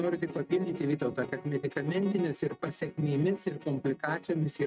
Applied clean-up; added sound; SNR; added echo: neural mask model RNNoise.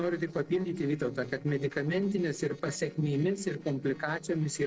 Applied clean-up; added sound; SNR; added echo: neural separator model SepFormer DNS4.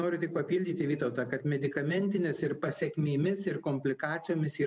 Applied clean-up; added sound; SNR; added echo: none; none; none; none.